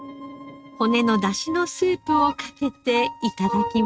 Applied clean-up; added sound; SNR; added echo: neural mask model RNNoise.